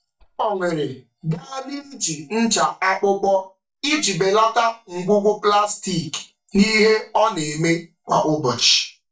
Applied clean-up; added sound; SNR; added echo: neural mask model DeepFilterNet 3.